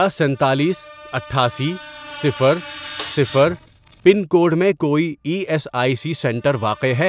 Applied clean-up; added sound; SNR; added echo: none; Snare drum + Screech; 16 dB; none.